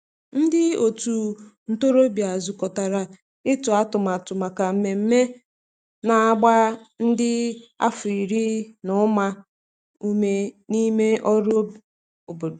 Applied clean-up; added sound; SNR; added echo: none; none; none; none.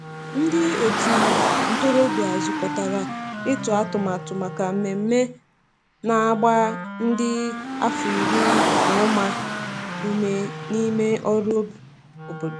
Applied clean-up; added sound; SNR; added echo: none; Wind instrument, woodwind instrument + Car; 2 dB; none.